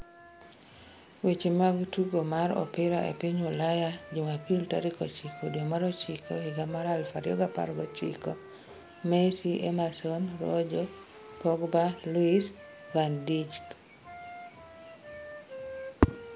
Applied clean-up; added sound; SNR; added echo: none; Wind instrument, woodwind instrument; 17 dB; none.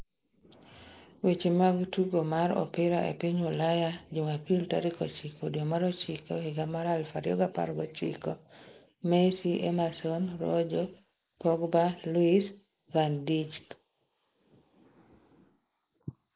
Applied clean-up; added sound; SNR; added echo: neural mask model Resemble Enhance denoiser.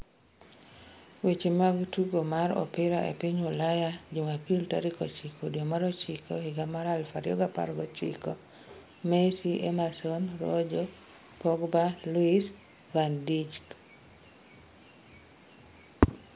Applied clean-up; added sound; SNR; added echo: none; none; none; none.